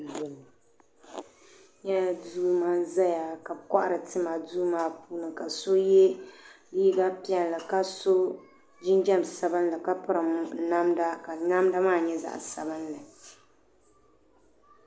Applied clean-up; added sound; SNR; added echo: none; none; none; none.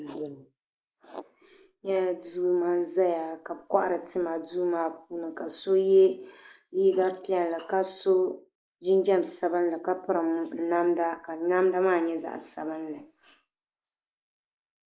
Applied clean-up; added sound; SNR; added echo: neural mask model Resemble Enhance denoiser.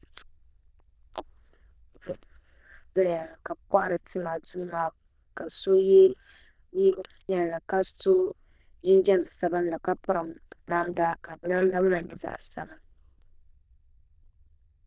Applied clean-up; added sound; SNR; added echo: neural diffusion model UNIVERSE++.